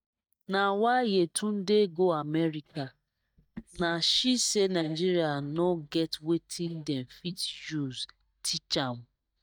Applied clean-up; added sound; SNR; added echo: neural mask model DeepFilterNet 3.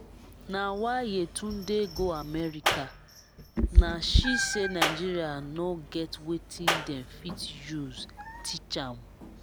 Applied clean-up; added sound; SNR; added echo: none; Meow + Clapping; -2 dB; none.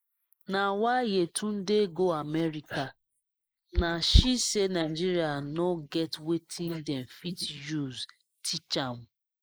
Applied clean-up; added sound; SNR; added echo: neural mask model Resemble Enhance denoiser.